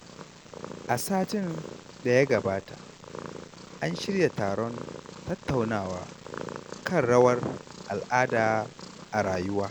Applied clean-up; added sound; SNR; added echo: none; Purr; 13 dB; none.